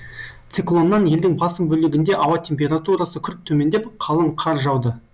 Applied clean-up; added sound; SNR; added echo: none; none; none; none.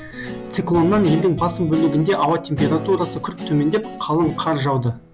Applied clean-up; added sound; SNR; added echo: none; Guitar; 10 dB; none.